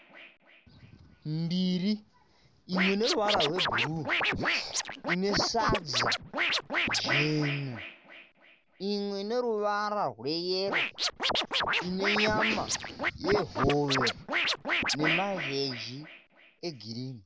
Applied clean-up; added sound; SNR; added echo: none; Scratching (performance technique); 0 dB; none.